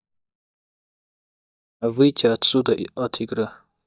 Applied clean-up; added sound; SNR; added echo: neural mask model DeepFilterNet 3.